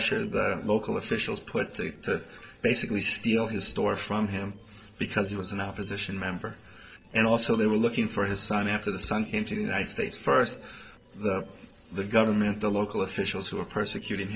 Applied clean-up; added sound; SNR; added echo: neural separator model SepFormer DNS4.